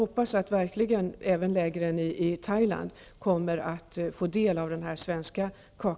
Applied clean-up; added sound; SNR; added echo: none; Rattle; 16 dB; none.